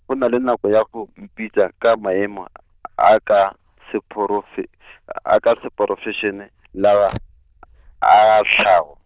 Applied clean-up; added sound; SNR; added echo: neural diffusion model UNIVERSE++.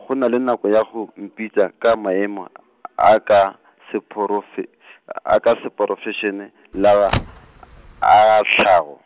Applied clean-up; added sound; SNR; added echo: none; Car; 10 dB; none.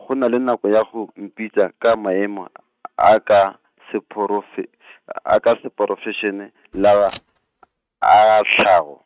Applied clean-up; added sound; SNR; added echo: neural mask model RNNoise.